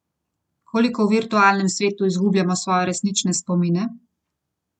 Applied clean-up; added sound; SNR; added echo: none; none; none; none.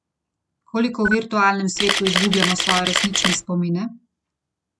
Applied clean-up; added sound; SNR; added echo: none; Camera; 0 dB; none.